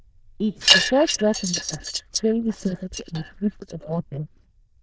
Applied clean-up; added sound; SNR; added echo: neural diffusion model UNIVERSE++.